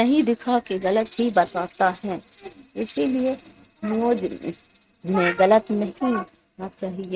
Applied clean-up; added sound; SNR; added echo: neural mask model RNNoise.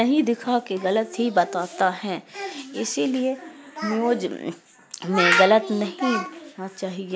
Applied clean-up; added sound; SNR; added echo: none; none; none; none.